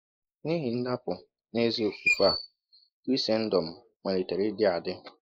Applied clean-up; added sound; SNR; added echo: neural mask model Resemble Enhance denoiser.